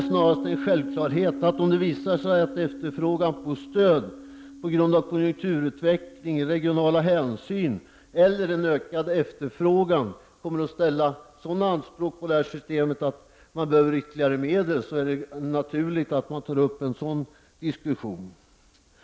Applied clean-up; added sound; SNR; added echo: none; Piano; 15 dB; none.